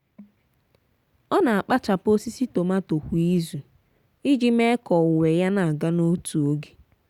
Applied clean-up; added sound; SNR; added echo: none; none; none; none.